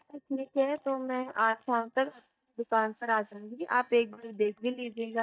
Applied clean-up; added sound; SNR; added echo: neural mask model DeepFilterNet 3.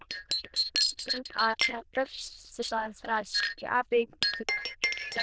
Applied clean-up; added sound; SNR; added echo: neural diffusion model UNIVERSE++.